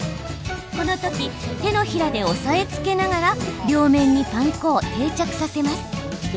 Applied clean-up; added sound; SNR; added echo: none; none; none; none.